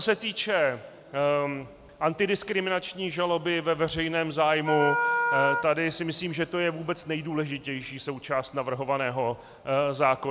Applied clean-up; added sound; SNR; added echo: none; Wind instrument, woodwind instrument; 2 dB; none.